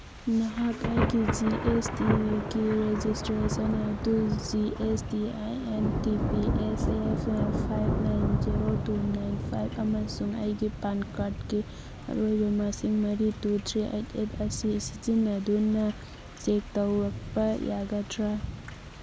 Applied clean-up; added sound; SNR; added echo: none; Thunder / Rain; 4 dB; none.